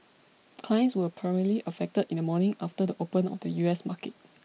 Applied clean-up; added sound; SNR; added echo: none; none; none; none.